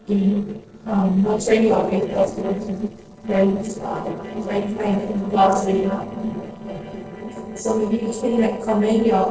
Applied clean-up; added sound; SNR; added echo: neural separator model SepFormer DNS4.